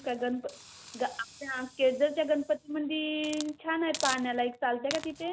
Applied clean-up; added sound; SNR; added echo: none; Hiss; 14 dB; none.